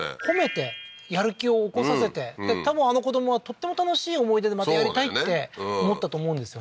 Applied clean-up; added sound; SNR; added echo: none; none; none; none.